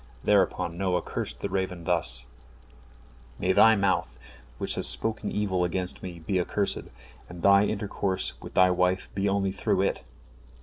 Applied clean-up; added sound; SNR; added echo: none; none; none; none.